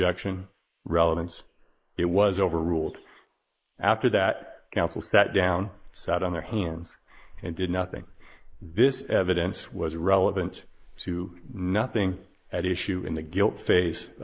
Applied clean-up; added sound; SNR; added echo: neural mask model Resemble Enhance denoiser.